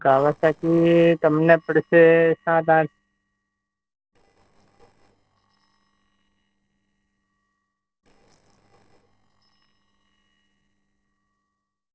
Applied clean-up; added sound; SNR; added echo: neural separator model SepFormer DNS4.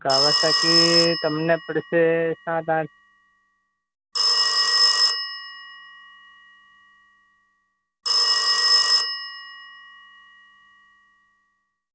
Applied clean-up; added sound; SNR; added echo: none; Telephone; -4 dB; none.